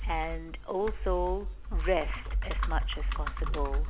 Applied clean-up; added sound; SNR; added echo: none; Computer keyboard; -3 dB; none.